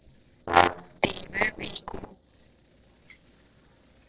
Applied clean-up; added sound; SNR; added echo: neural separator model SepFormer DNS4.